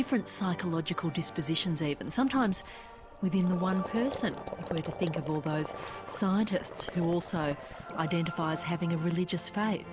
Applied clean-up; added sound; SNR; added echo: none; Gurgling; 14 dB; none.